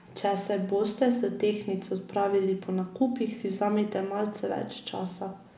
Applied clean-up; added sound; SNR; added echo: none; none; none; none.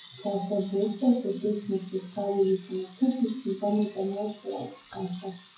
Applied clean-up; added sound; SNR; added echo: classical method WPE with log-MMSE.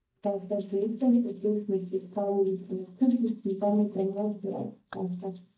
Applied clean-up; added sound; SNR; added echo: neural mask model DeepFilterNet 3.